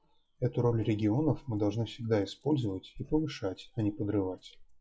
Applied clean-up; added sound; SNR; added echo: classical method log-MMSE.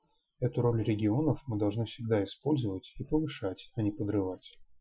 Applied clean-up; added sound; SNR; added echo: classical method Wiener filter.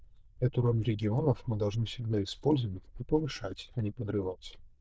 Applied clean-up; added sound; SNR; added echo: neural diffusion model UNIVERSE++.